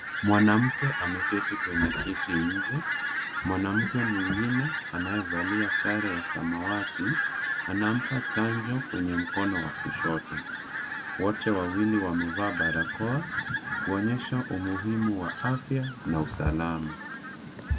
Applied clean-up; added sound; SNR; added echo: none; Fowl; 3 dB; none.